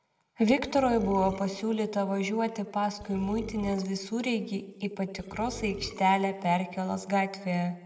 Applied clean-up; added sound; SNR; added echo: none; Burping, eructation; 15 dB; reverberation time 1.2 s.